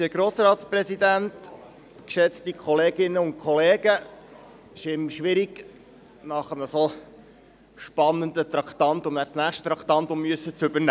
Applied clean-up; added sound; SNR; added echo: none; none; none; none.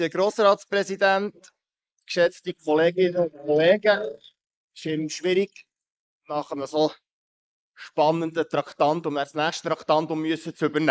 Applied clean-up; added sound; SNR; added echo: neural mask model Resemble Enhance denoiser.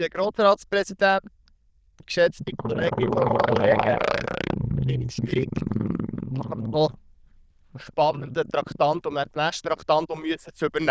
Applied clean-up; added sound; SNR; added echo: neural diffusion model UNIVERSE++.